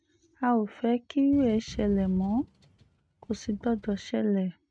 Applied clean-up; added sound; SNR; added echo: neural mask model RNNoise.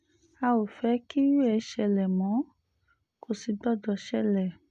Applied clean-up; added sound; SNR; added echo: none; none; none; none.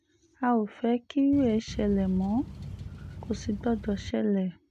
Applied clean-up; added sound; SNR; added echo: none; Boat, Water vehicle; 11 dB; none.